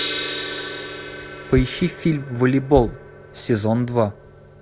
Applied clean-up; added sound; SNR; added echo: none; Gong; 11 dB; none.